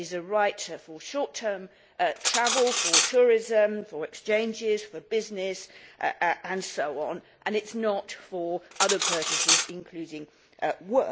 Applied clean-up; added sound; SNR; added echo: none; Cutlery, silverware; 1 dB; none.